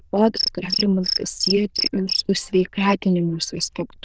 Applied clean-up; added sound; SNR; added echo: neural diffusion model UNIVERSE++.